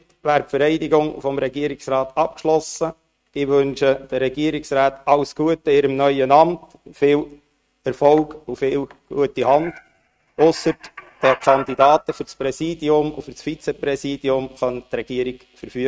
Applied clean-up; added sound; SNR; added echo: neural mask model RNNoise.